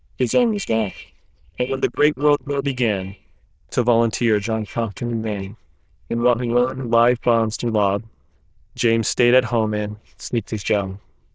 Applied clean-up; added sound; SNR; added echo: neural diffusion model UNIVERSE++.